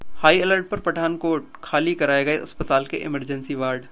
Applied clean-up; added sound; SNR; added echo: none; none; none; none.